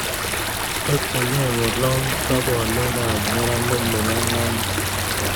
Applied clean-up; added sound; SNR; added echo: none; Stream; -1 dB; none.